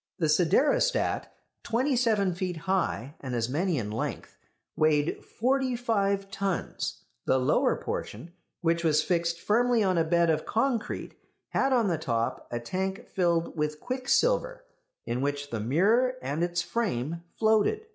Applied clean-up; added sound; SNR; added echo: none; none; none; none.